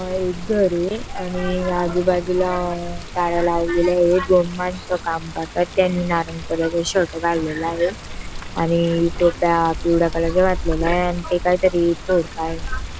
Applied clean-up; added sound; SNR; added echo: none; Water; 9 dB; none.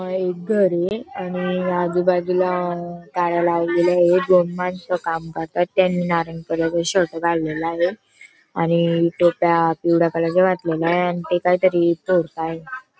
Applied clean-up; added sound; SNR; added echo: none; none; none; none.